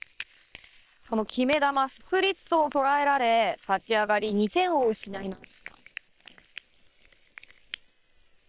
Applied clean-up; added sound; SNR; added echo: neural separator model SepFormer WHAM!.